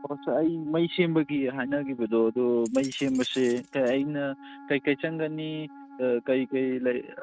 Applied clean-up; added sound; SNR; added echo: neural mask model RNNoise.